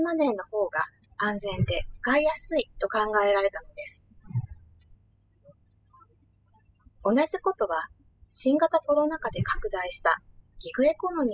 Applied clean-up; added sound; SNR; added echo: classical method spectral subtraction.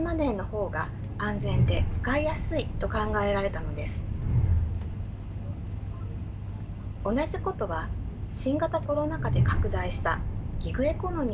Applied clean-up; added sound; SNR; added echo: none; Train; -2 dB; none.